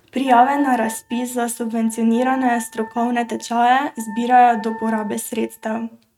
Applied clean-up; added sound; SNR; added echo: neural mask model RNNoise.